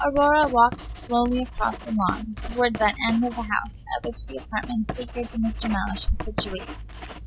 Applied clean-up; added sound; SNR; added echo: none; Writing; 10 dB; none.